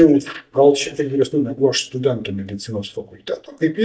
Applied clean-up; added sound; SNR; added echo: neural mask model DeepFilterNet 3.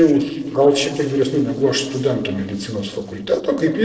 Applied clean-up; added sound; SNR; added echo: neural separator model SepFormer DNS4.